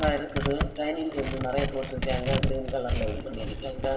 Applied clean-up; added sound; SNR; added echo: none; Tearing; 0 dB; reverberation time 2.6 s.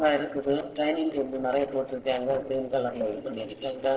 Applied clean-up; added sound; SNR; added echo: neural separator model SepFormer DNS4.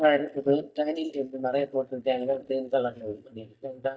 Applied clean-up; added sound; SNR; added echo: neural mask model DeepFilterNet 3.